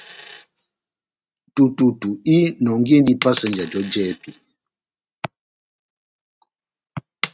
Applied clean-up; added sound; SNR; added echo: neural mask model RNNoise.